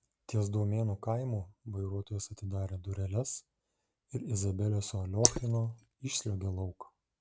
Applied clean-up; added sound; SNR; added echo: neural mask model Resemble Enhance denoiser.